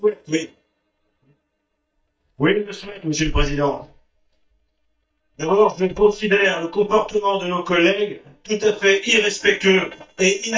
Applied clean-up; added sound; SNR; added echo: neural mask model DeepFilterNet 3.